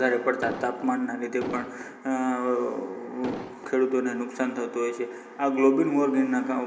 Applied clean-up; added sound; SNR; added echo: none; Explosion; 10 dB; reverberation time 0.7 s.